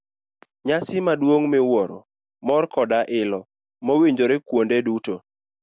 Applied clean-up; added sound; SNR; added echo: none; none; none; none.